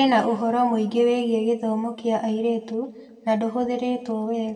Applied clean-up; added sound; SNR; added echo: none; none; none; reverberation time 1.0 s.